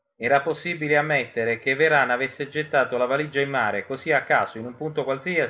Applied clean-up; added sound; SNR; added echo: none; none; none; none.